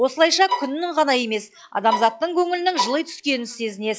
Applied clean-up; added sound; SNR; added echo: classical method log-MMSE.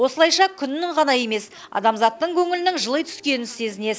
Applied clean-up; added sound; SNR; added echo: none; none; none; none.